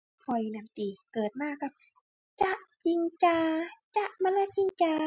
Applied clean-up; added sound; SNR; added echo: none; none; none; none.